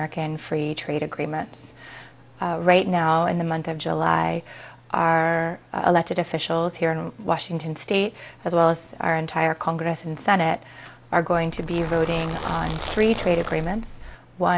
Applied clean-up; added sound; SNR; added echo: none; Zipper (clothing); 10 dB; none.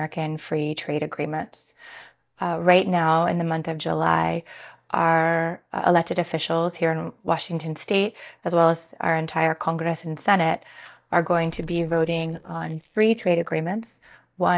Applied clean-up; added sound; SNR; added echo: neural mask model DeepFilterNet 3.